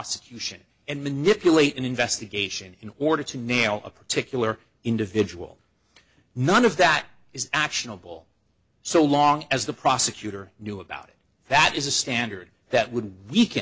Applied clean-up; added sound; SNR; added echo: none; none; none; none.